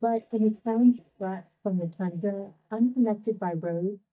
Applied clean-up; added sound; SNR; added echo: neural mask model DeepFilterNet 3.